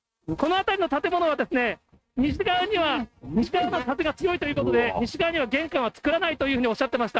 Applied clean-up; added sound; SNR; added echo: neural mask model RNNoise.